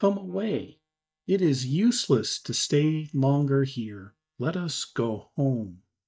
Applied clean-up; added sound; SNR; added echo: neural mask model DeepFilterNet 3.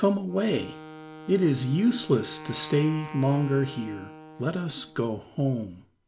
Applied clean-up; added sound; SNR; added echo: none; Wind instrument, woodwind instrument; 17 dB; none.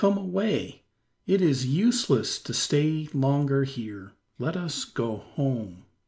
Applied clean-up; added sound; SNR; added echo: none; none; none; none.